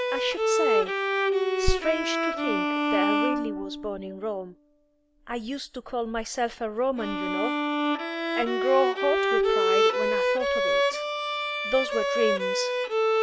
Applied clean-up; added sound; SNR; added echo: none; Bowed string instrument; -4 dB; none.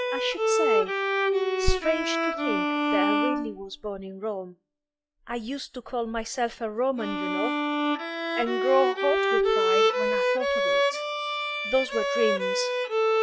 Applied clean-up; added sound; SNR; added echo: classical method log-MMSE.